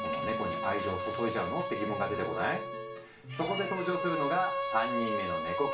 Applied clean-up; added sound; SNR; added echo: none; Bowed string instrument; 1 dB; reverberation time 0.3 s.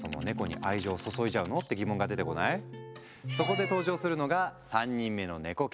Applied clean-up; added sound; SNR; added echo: none; none; none; none.